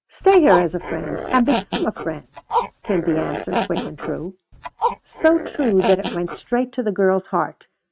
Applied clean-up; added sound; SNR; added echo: neural mask model RNNoise.